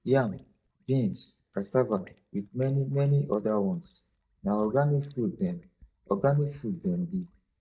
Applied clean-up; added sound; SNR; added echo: neural mask model DeepFilterNet 3.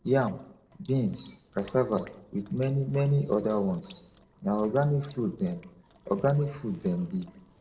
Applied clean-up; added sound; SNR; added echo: neural separator model SepFormer DNS4.